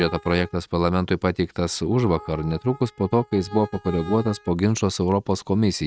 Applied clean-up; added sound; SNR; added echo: neural mask model RNNoise.